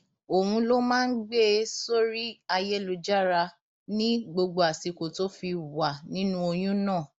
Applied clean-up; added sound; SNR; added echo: none; none; none; none.